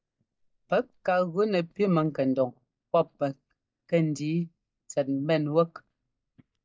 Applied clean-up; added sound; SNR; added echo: neural mask model DeepFilterNet 3.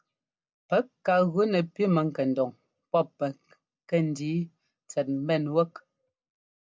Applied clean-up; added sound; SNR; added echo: none; none; none; none.